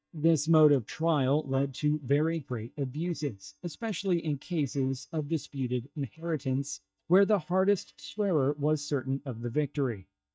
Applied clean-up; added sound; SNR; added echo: neural mask model DeepFilterNet 3.